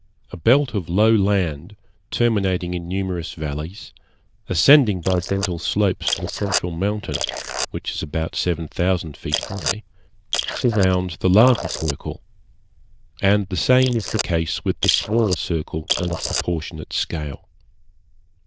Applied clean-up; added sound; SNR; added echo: neural diffusion model UNIVERSE++.